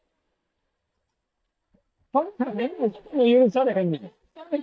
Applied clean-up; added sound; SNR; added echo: neural mask model DeepFilterNet 3.